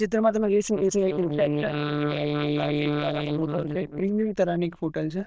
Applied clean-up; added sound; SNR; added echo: neural diffusion model UNIVERSE++.